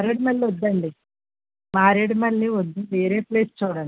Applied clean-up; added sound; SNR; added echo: none; none; none; none.